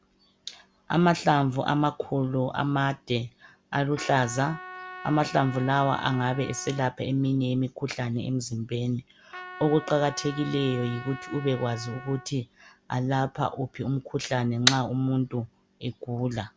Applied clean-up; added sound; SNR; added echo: none; Trumpet; 15 dB; none.